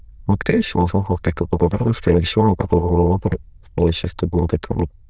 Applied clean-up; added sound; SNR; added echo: neural diffusion model UNIVERSE++.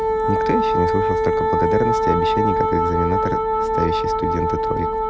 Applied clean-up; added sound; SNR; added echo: none; Wind instrument, woodwind instrument; -5 dB; none.